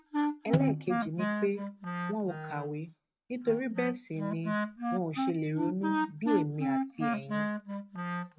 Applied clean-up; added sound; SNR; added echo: neural mask model RNNoise.